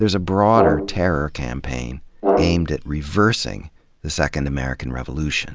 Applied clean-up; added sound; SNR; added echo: none; Brass instrument; 3 dB; none.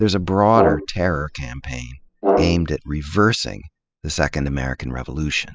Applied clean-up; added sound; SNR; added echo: classical method spectral subtraction.